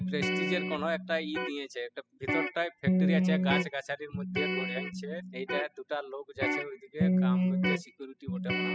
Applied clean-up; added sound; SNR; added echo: classical method spectral subtraction.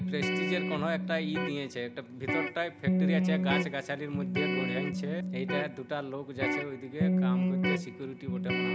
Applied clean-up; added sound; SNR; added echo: none; Electric guitar; -5 dB; none.